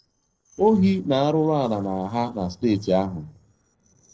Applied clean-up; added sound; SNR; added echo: neural separator model SepFormer DNS4.